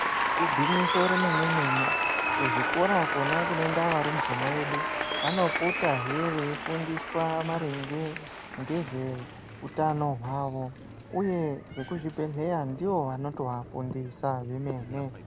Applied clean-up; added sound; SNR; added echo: none; Applause; 1 dB; none.